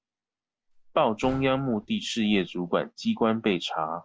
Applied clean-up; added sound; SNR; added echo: none; Slam / Wood; 20 dB; none.